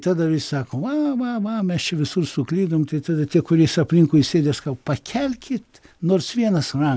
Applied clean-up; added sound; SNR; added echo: none; none; none; none.